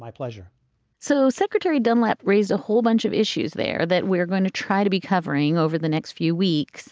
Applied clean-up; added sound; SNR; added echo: none; none; none; none.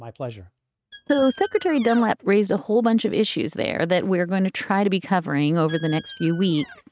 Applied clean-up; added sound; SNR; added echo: neural mask model RNNoise.